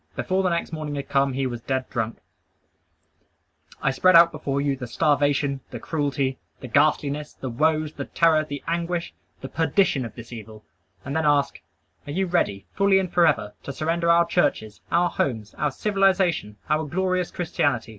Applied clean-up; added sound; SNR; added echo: none; none; none; none.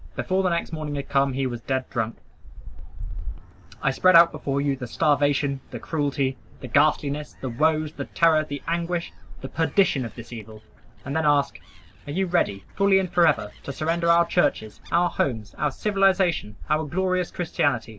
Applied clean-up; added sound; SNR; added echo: none; Gull, seagull; 14 dB; none.